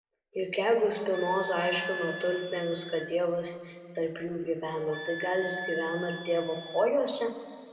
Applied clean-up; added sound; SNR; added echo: none; Wind instrument, woodwind instrument; 11 dB; reverberation time 1.9 s.